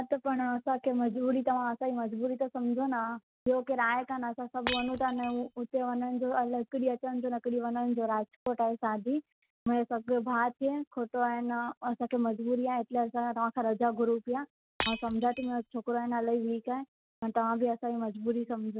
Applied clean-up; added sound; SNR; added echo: none; Shatter; 4 dB; none.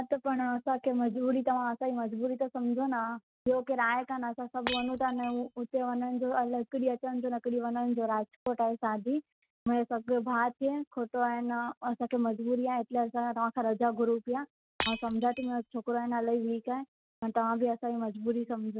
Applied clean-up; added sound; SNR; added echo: neural mask model RNNoise.